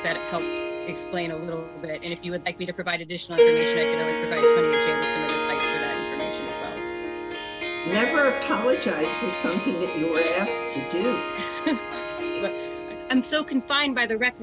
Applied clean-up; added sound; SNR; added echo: none; Harp + Keys jangling; -1 dB; none.